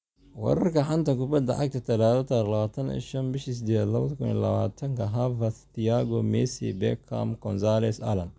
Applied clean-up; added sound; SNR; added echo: none; none; none; none.